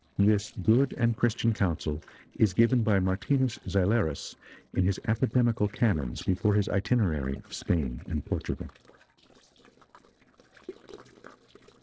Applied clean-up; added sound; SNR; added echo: neural separator model SepFormer DNS4.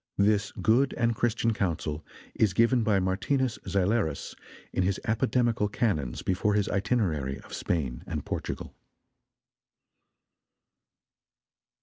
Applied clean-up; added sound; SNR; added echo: none; none; none; none.